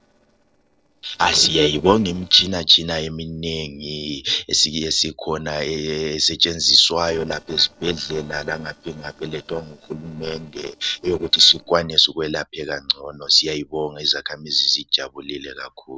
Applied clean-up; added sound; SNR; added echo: neural separator model SepFormer DNS4.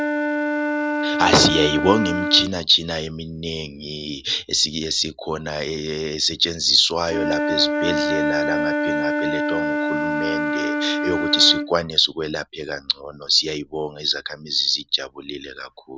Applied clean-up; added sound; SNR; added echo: none; Wind instrument, woodwind instrument; 3 dB; none.